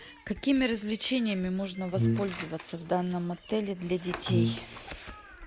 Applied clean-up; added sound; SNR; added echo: none; Brass instrument; -2 dB; none.